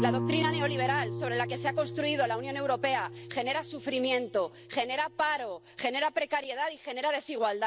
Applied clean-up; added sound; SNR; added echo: none; Guitar; 7 dB; none.